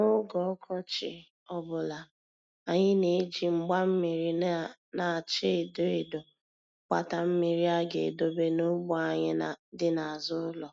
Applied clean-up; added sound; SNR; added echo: none; none; none; none.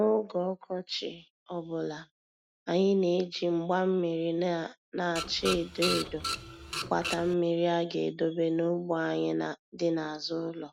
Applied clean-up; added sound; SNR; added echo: none; Printer; 5 dB; none.